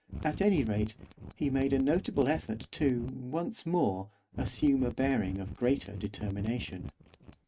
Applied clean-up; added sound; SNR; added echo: neural mask model RNNoise.